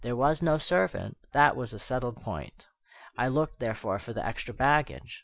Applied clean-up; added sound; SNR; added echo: none; none; none; none.